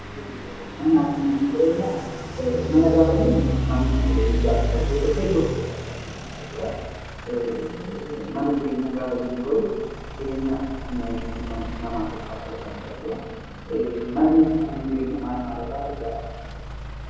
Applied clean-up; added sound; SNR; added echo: none; Idling / Truck; 5 dB; reverberation time 1.1 s.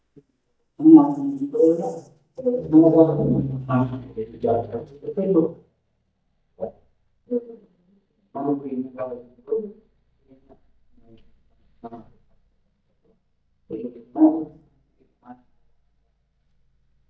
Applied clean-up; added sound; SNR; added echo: neural mask model DeepFilterNet 3.